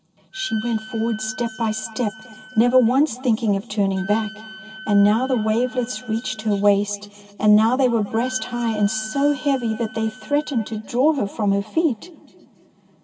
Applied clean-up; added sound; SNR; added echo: none; Wind instrument, woodwind instrument; 18 dB; reverberation time 2.4 s.